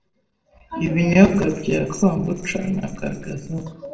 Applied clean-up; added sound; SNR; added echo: neural separator model SepFormer DNS4.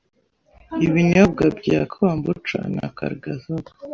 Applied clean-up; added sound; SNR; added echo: none; none; none; none.